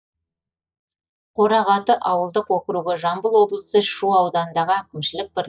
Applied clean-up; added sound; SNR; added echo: neural mask model DeepFilterNet 3.